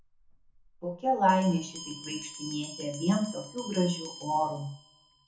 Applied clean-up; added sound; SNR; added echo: none; Bell; 15 dB; reverberation time 0.5 s.